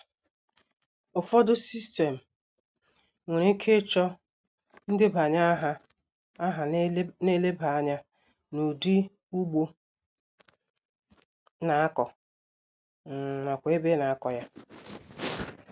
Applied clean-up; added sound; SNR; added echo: none; none; none; none.